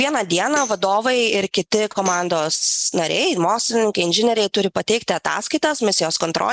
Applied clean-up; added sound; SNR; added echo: none; Tambourine; 15 dB; none.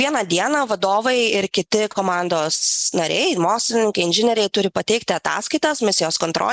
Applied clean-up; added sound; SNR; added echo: none; none; none; none.